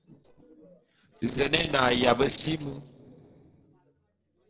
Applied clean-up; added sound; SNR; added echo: neural separator model SepFormer DNS4.